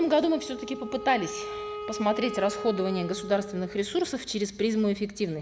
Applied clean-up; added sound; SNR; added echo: none; Wind instrument, woodwind instrument; 11 dB; none.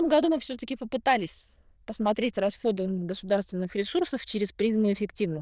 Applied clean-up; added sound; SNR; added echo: neural diffusion model UNIVERSE++.